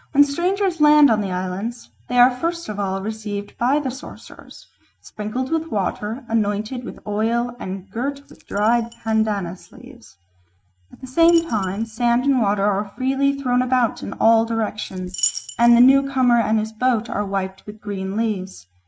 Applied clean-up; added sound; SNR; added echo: neural mask model RNNoise.